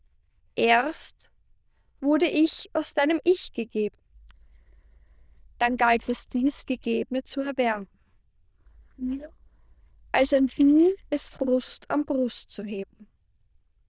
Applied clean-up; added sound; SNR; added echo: neural diffusion model UNIVERSE++.